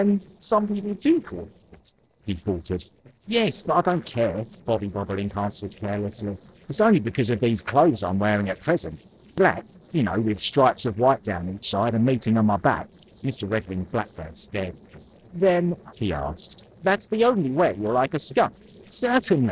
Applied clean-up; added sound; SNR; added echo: neural separator model SepFormer DNS4.